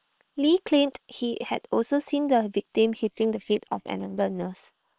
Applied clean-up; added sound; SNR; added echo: neural separator model SepFormer WHAM!.